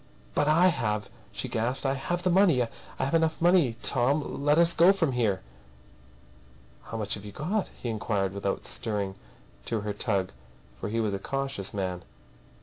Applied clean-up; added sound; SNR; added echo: none; none; none; none.